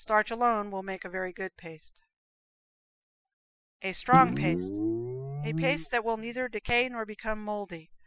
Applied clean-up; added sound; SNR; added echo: classical method spectral subtraction.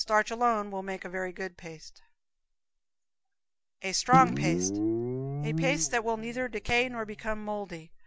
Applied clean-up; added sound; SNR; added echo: none; Guitar; 1 dB; none.